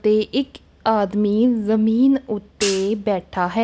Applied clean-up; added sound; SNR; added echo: none; Hi-hat; 11 dB; none.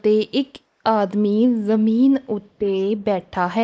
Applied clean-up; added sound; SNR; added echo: neural mask model Resemble Enhance denoiser.